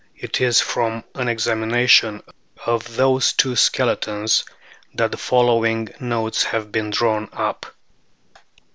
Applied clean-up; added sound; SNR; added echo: none; none; none; none.